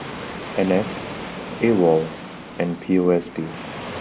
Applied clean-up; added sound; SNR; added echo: none; Waves, surf; 11 dB; none.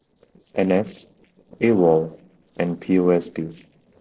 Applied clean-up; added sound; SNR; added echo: neural separator model SepFormer DNS4.